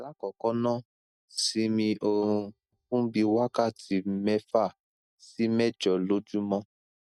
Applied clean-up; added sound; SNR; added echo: neural mask model DeepFilterNet 3.